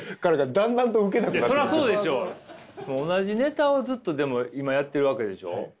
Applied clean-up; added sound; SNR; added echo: none; none; none; none.